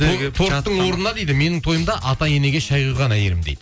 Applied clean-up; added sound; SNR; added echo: none; none; none; none.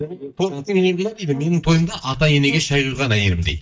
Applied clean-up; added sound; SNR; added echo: neural mask model DeepFilterNet 3.